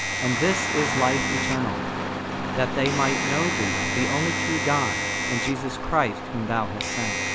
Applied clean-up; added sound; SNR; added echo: none; Engine starting + Domestic sounds, home sounds; -1 dB; none.